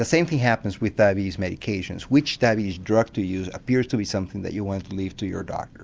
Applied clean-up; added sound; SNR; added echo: none; none; none; none.